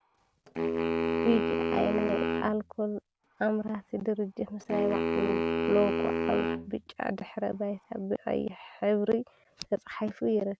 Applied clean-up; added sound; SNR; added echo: none; Wind instrument, woodwind instrument; 0 dB; none.